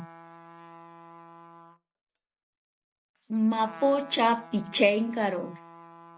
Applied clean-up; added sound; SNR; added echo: none; Trumpet; 19 dB; none.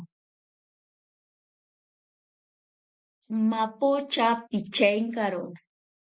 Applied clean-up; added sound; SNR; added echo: none; none; none; none.